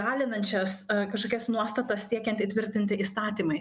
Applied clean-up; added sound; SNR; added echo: none; none; none; none.